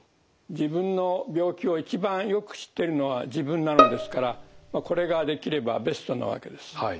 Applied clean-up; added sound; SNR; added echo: none; Bowed string instrument; -3 dB; none.